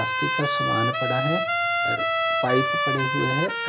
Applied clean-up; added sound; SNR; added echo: none; Trumpet; -4 dB; none.